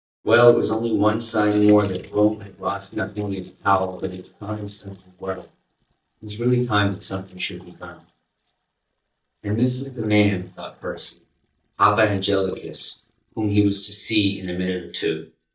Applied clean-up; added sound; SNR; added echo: neural mask model DeepFilterNet 3.